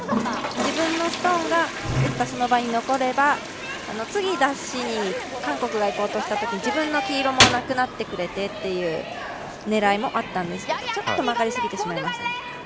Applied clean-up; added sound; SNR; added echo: none; Toilet flush; 5 dB; none.